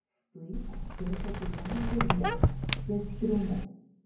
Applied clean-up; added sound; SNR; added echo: none; Squeak; -3 dB; reverberation time 0.9 s.